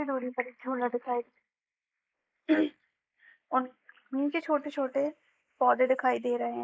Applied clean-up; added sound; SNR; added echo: neural mask model Resemble Enhance denoiser.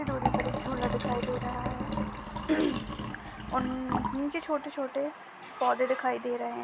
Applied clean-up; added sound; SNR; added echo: none; Liquid; 3 dB; none.